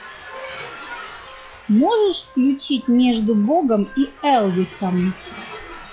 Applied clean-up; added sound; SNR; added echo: classical method log-MMSE.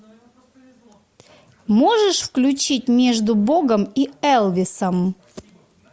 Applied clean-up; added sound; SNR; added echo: none; none; none; none.